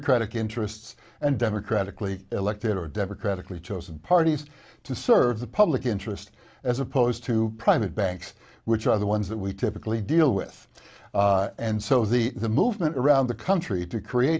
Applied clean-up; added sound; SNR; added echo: none; none; none; none.